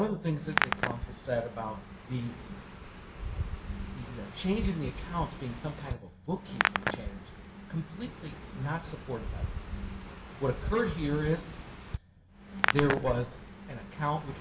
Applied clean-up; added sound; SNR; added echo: none; Hands; 2 dB; reverberation time 0.2 s.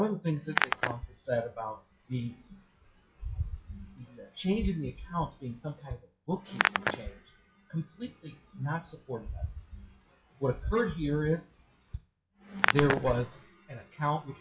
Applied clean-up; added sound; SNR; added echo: classical method WPE with log-MMSE.